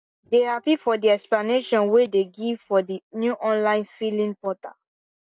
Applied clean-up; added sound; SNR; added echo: neural mask model DeepFilterNet 3.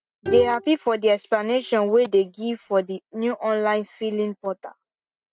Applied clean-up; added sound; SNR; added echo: neural mask model RNNoise.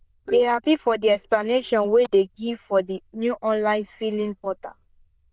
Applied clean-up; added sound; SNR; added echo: neural diffusion model UNIVERSE++.